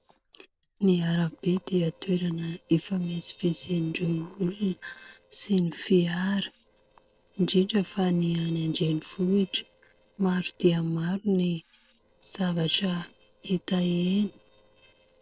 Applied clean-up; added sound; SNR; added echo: neural separator model SepFormer DNS4.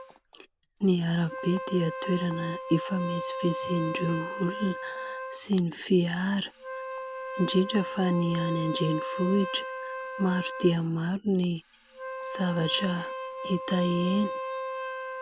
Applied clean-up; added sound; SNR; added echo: none; Wind instrument, woodwind instrument; 8 dB; none.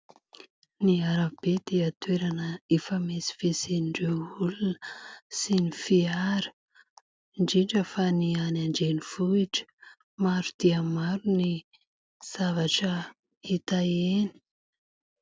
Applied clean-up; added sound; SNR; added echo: none; none; none; none.